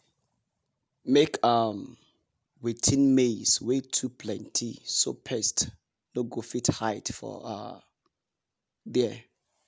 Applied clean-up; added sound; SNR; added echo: none; none; none; none.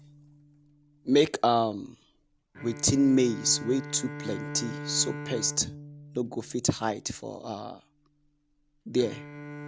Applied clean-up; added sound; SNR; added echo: none; Bowed string instrument; 13 dB; none.